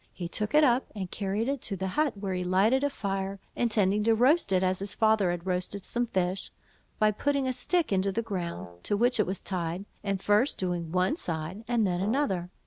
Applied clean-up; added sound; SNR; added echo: none; Brass instrument; 16 dB; none.